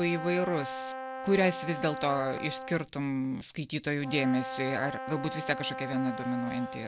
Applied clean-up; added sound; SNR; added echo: none; Brass instrument; 8 dB; none.